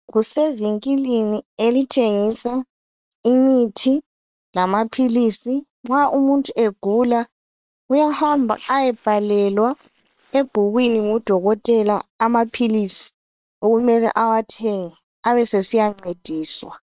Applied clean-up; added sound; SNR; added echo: neural separator model SepFormer WHAM!.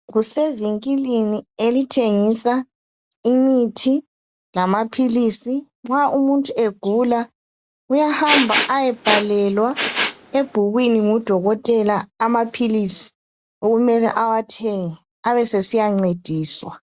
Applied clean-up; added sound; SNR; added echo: none; Respiratory sounds; 4 dB; none.